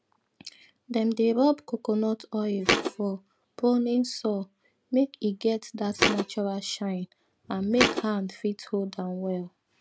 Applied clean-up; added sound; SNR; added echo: none; Thump, thud; -2 dB; none.